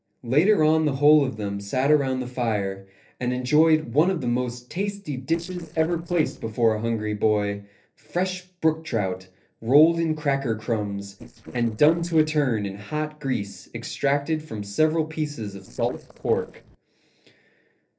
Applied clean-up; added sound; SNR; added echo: neural separator model SepFormer DNS4.